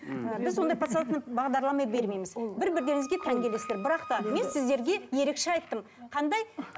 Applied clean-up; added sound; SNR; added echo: none; Wind instrument, woodwind instrument; 14 dB; none.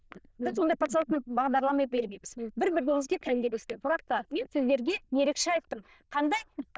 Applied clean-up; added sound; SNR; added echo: neural diffusion model UNIVERSE++.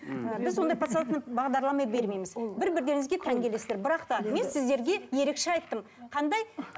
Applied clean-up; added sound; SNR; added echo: none; none; none; none.